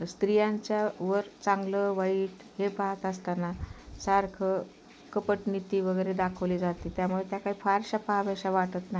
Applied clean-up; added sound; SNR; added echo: none; none; none; none.